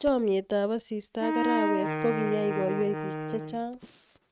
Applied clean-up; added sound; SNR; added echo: neural mask model RNNoise.